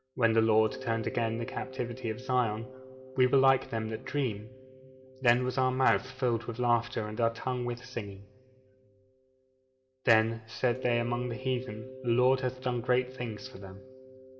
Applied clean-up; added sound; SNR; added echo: none; Mallet percussion; 17 dB; reverberation time 0.8 s.